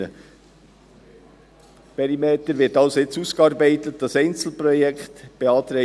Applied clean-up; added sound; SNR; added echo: none; none; none; none.